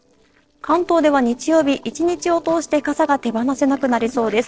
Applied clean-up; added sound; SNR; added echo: neural separator model SepFormer DNS4.